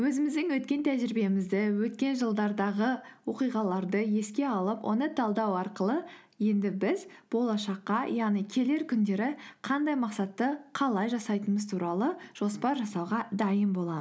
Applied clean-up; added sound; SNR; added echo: none; none; none; none.